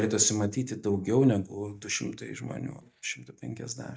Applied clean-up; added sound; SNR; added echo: neural mask model DeepFilterNet 3.